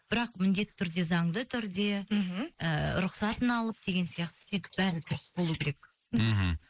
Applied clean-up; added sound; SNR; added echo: neural mask model Resemble Enhance denoiser.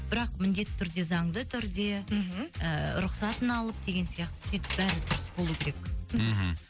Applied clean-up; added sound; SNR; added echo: none; Keys jangling; 11 dB; none.